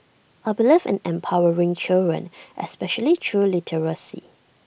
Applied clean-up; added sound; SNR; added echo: none; none; none; none.